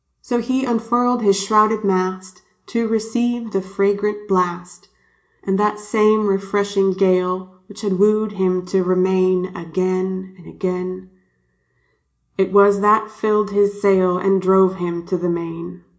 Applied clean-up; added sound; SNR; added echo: none; none; none; reverberation time 0.4 s.